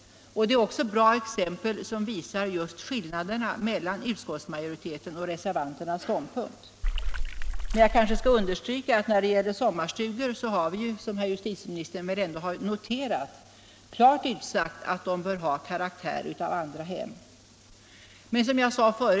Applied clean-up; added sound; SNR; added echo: none; Water / Splash, splatter; -1 dB; none.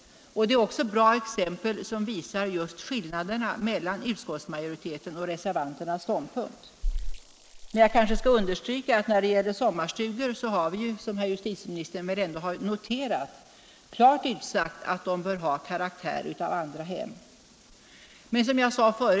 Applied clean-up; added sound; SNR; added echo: neural mask model Resemble Enhance denoiser.